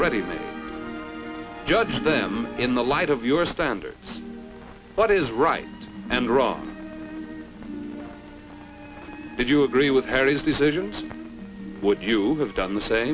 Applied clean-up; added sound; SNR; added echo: none; none; none; none.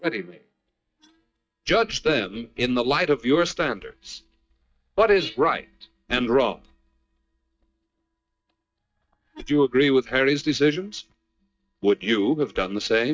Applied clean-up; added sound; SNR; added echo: neural mask model DeepFilterNet 3.